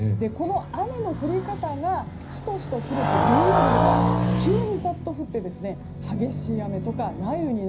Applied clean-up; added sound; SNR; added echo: none; Motorcycle; -1 dB; reverberation time 0.4 s.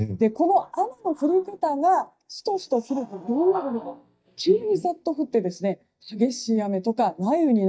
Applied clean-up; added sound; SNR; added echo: neural mask model DeepFilterNet 3.